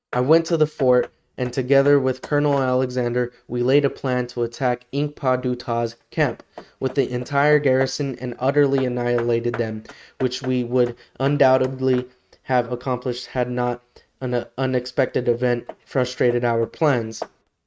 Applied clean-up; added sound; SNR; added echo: neural mask model RNNoise.